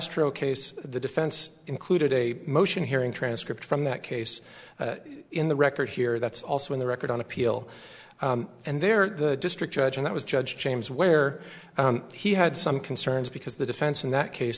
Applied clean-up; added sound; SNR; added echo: none; none; none; none.